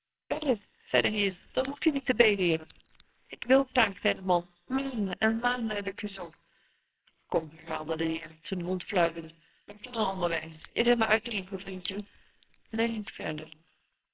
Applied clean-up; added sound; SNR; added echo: neural separator model SepFormer WHAMR!.